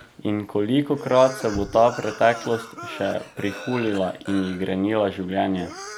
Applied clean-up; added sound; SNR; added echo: none; Cough; 15 dB; none.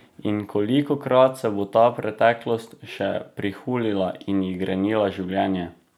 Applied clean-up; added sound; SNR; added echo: none; none; none; none.